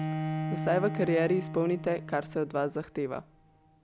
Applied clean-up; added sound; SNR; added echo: none; Bowed string instrument; 6 dB; none.